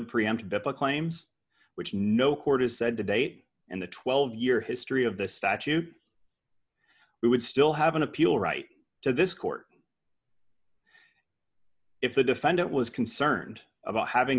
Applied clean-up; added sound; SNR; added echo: none; none; none; none.